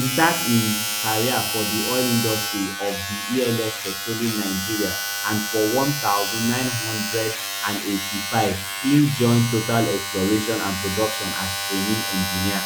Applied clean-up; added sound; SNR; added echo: none; Domestic sounds, home sounds; 3 dB; none.